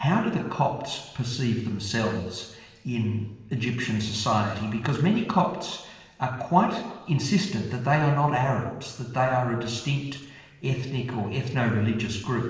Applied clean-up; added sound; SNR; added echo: none; none; none; reverberation time 1.1 s.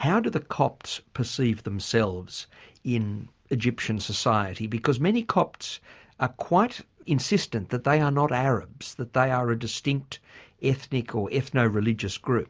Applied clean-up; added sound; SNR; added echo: none; none; none; none.